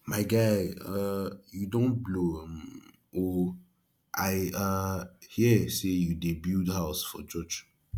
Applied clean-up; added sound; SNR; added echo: none; none; none; none.